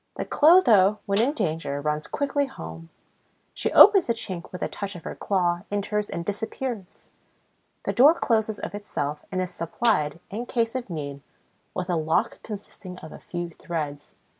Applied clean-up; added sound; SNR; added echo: none; Snare drum; 16 dB; none.